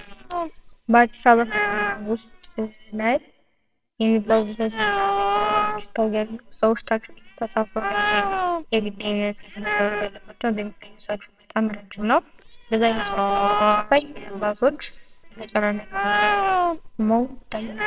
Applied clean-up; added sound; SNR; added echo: neural separator model SepFormer WHAMR!.